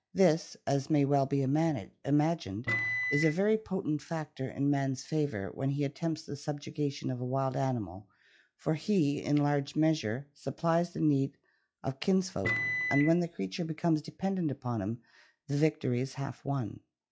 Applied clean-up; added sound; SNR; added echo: classical method log-MMSE.